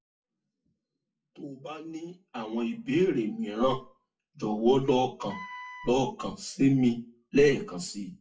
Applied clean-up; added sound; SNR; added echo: classical method WPE with log-MMSE.